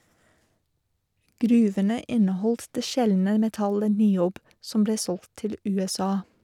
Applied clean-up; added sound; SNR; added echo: none; none; none; none.